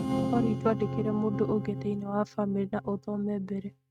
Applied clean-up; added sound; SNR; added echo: neural mask model RNNoise.